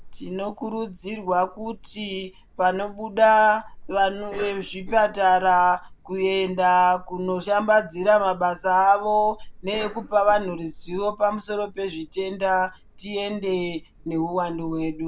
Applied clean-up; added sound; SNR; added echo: none; Cough; 17 dB; none.